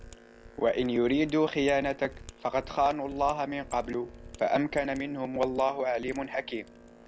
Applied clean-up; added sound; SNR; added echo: none; Mechanisms + Boat, Water vehicle; 19 dB; none.